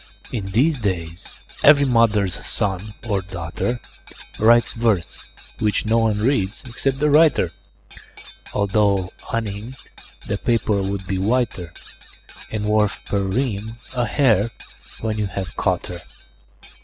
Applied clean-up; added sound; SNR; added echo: none; Cutlery, silverware; 17 dB; none.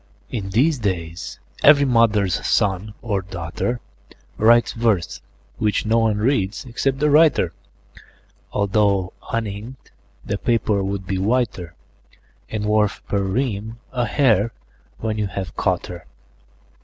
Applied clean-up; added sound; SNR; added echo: none; none; none; none.